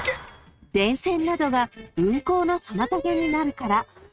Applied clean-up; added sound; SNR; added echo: neural mask model RNNoise.